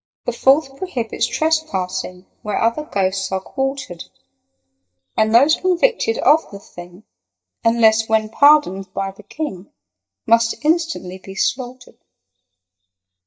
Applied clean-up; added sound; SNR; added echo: neural mask model DeepFilterNet 3.